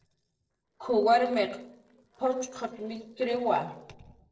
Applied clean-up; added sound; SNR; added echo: neural separator model SepFormer DNS4.